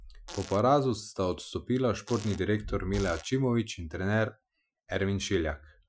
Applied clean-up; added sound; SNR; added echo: classical method Wiener filter.